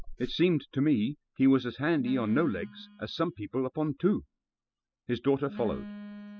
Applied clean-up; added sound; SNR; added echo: classical method spectral subtraction.